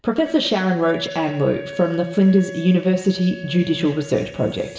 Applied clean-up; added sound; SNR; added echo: none; Wind instrument, woodwind instrument; 16 dB; reverberation time 0.8 s.